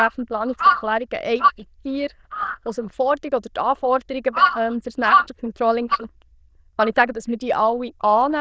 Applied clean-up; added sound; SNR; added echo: neural diffusion model UNIVERSE++.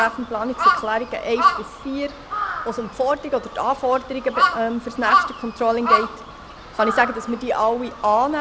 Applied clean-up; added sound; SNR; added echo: none; Crow; 1 dB; none.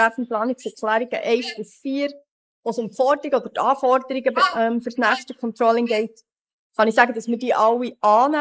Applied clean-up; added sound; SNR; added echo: neural mask model Resemble Enhance denoiser.